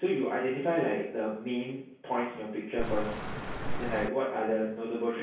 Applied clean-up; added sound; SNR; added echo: none; Cricket; 0 dB; reverberation time 0.6 s.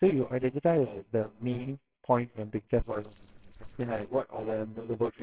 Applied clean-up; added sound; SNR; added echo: neural separator model SepFormer WHAMR!.